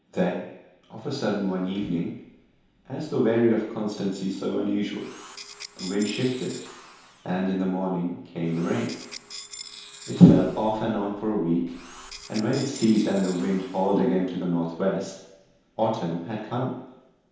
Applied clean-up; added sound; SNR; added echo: none; Tools; 18 dB; reverberation time 0.8 s.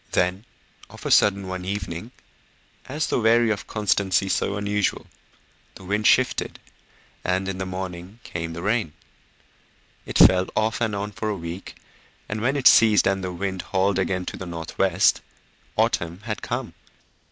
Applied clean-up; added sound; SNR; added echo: none; none; none; none.